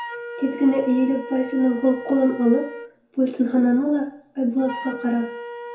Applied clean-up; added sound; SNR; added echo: none; Wind instrument, woodwind instrument; 13 dB; reverberation time 0.6 s.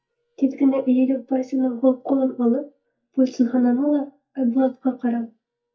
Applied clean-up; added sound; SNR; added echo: neural mask model DeepFilterNet 3.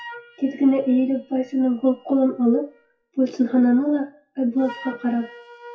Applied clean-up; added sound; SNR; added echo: classical method WPE with log-MMSE.